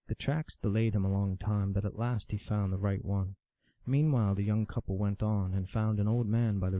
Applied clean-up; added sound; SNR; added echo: none; none; none; none.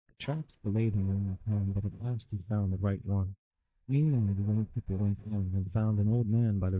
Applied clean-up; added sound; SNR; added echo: neural mask model DeepFilterNet 3.